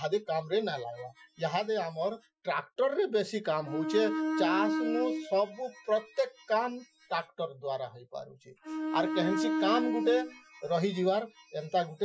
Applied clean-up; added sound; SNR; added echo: classical method Wiener filter.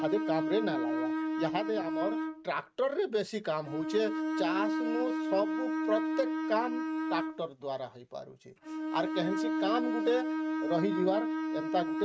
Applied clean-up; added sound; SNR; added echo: neural mask model RNNoise.